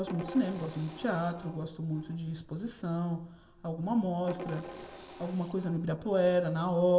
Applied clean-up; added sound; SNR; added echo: none; Percussion; 11 dB; reverberation time 1.9 s.